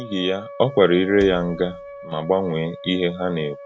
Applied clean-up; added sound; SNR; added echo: none; Wood + Wind instrument, woodwind instrument; 16 dB; none.